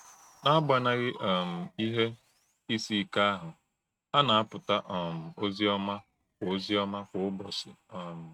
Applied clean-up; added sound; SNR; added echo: neural mask model RNNoise.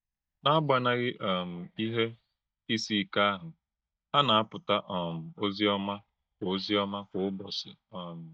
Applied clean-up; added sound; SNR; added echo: neural mask model DeepFilterNet 3.